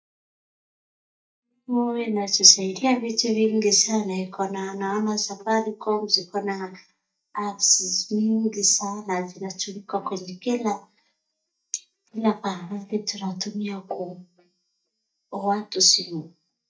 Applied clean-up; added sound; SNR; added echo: neural mask model DeepFilterNet 3.